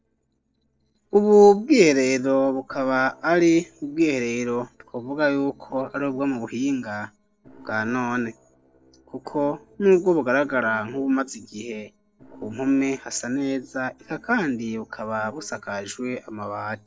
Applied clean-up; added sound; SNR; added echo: neural separator model SepFormer DNS4.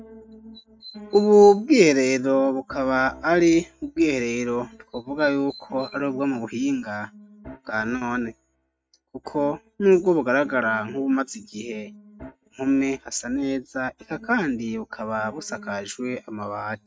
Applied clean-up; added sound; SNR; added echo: neural mask model RNNoise.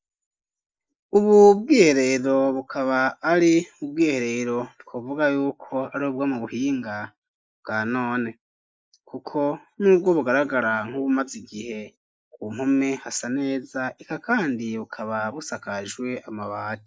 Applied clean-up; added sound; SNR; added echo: neural mask model Resemble Enhance denoiser.